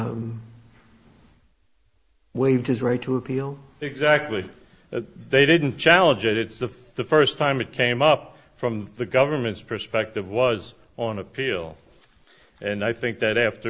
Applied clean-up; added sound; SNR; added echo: none; none; none; none.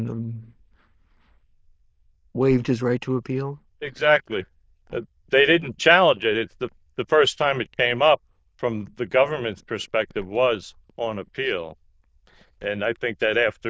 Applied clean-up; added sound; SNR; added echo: neural diffusion model UNIVERSE++.